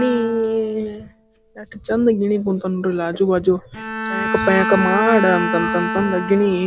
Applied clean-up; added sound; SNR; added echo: none; Bowed string instrument; 6 dB; none.